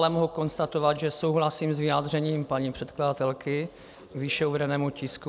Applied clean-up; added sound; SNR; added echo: none; none; none; none.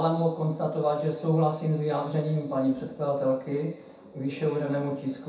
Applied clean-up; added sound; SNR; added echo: none; none; none; reverberation time 0.7 s.